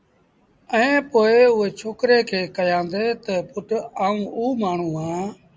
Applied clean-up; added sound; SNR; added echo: none; none; none; none.